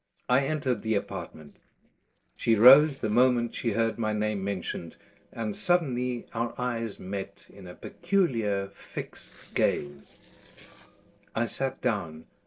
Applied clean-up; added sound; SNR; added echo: neural separator model SepFormer DNS4.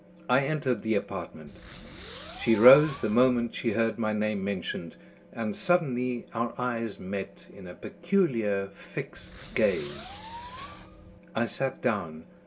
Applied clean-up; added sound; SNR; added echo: none; Fireworks; 11 dB; reverberation time 0.2 s.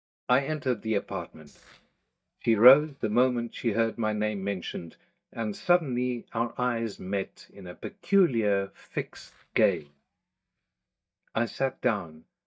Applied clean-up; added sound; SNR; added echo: neural mask model DeepFilterNet 3.